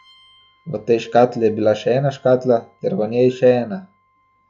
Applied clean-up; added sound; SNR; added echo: classical method log-MMSE.